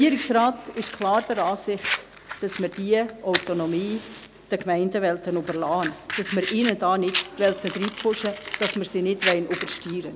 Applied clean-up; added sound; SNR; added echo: none; Fire; 8 dB; none.